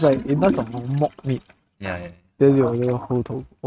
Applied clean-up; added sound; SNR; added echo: neural mask model RNNoise.